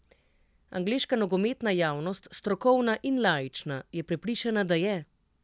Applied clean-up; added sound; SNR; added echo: none; none; none; none.